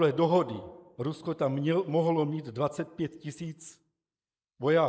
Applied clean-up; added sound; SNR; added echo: neural mask model Resemble Enhance denoiser.